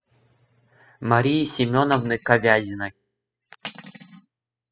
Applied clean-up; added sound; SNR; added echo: classical method spectral subtraction.